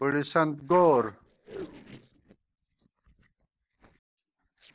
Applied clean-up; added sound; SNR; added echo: neural separator model SepFormer DNS4.